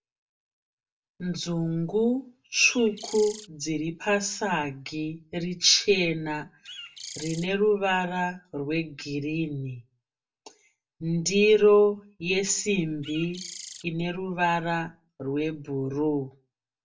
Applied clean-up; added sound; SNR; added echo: none; Bird; 14 dB; reverberation time 0.2 s.